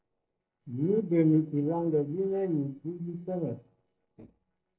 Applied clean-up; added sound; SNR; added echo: neural separator model SepFormer DNS4.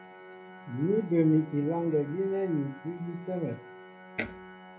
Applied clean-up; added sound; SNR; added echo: none; Organ; 17 dB; reverberation time 0.3 s.